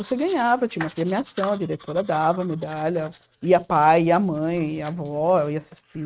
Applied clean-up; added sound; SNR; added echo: neural mask model RNNoise.